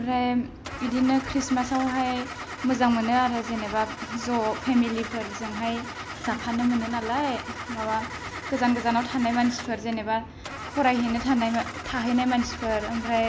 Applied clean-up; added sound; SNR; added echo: none; Engine starting / Car; 11 dB; none.